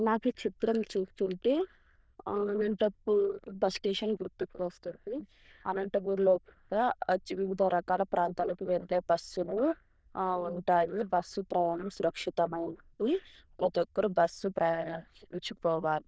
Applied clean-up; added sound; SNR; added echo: neural diffusion model UNIVERSE++.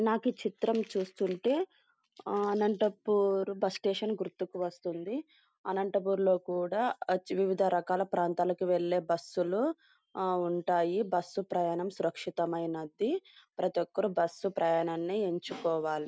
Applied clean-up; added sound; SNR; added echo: none; none; none; none.